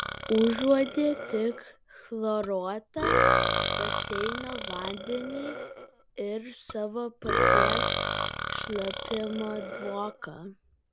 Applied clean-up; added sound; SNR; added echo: none; Burping, eructation; -1 dB; none.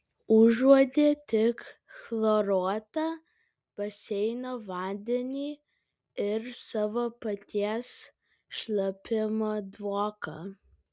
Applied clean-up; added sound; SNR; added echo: none; none; none; none.